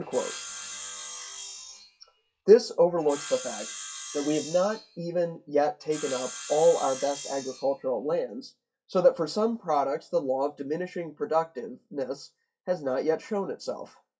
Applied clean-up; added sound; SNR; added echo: classical method WPE with log-MMSE.